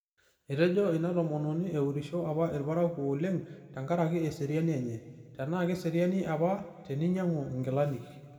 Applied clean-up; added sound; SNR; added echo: none; none; none; reverberation time 1.5 s.